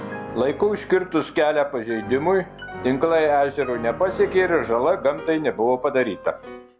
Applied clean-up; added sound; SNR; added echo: none; Piano; 15 dB; none.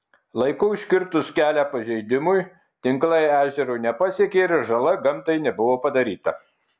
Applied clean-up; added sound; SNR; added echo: none; none; none; none.